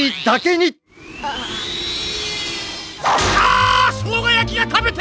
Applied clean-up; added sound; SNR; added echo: none; none; none; none.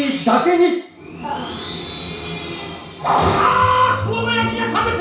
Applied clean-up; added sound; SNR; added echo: none; none; none; reverberation time 0.6 s.